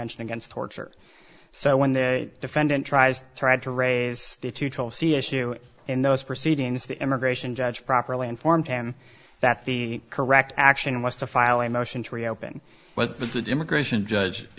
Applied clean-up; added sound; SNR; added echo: none; none; none; none.